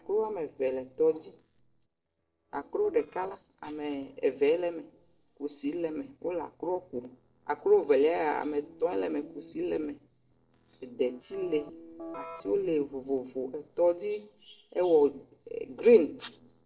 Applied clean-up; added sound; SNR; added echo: neural separator model SepFormer DNS4.